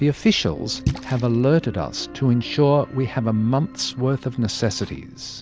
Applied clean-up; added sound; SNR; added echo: none; Splash, splatter; 15 dB; none.